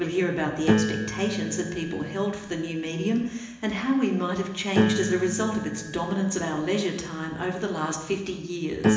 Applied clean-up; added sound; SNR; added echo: none; Piano; 3 dB; reverberation time 1.0 s.